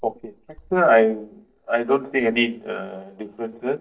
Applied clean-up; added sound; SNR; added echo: neural mask model DeepFilterNet 3.